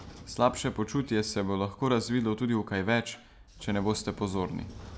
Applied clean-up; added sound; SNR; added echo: none; Sliding door / Train; 19 dB; none.